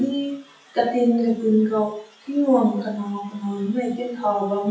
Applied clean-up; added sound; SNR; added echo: classical method WPE with log-MMSE.